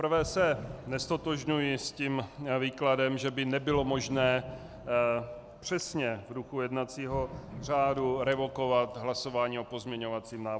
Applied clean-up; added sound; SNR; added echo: none; Fireworks; 16 dB; none.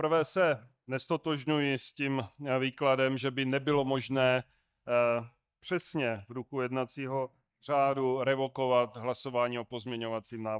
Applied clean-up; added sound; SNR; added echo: neural mask model DeepFilterNet 3.